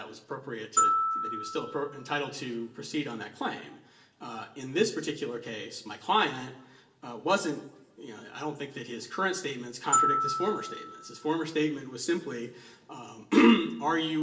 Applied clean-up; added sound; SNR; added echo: none; Glockenspiel; 1 dB; reverberation time 0.6 s.